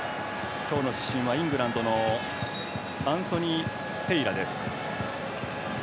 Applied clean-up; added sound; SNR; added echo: none; Wind instrument, woodwind instrument; 12 dB; none.